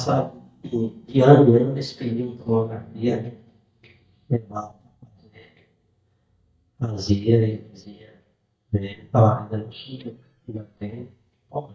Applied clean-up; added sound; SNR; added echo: neural mask model DeepFilterNet 3.